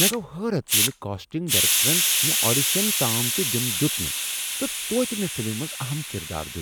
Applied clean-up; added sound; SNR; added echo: none; Hiss; -4 dB; none.